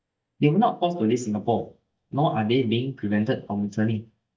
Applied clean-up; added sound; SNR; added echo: neural mask model DeepFilterNet 3.